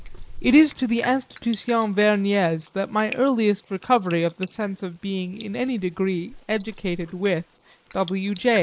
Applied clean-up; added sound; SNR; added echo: neural mask model Resemble Enhance denoiser.